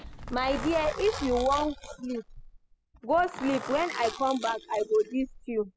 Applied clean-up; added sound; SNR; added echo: classical method spectral subtraction.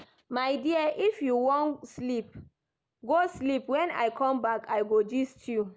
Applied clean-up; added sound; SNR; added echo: none; none; none; none.